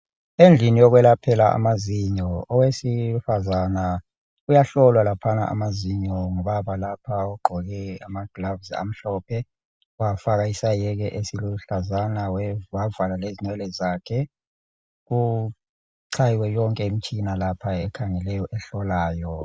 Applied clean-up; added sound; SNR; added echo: none; none; none; none.